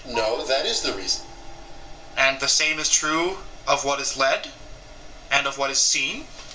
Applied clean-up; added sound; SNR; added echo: none; Gong; 14 dB; reverberation time 0.4 s.